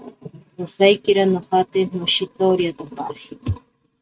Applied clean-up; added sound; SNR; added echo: neural mask model RNNoise.